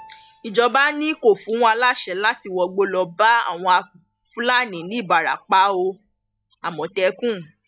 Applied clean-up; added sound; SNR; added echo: classical method log-MMSE.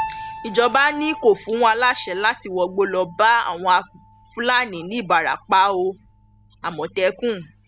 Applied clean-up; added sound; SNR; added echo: none; Piano; 17 dB; none.